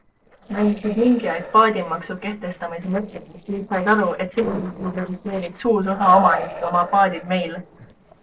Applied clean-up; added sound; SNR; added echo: neural separator model SepFormer DNS4.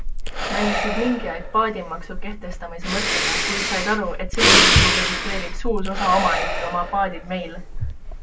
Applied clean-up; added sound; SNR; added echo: none; Breathing; -4 dB; none.